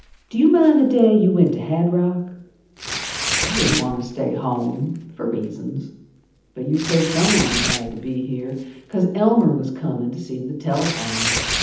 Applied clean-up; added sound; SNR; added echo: none; Tearing; 8 dB; reverberation time 0.8 s.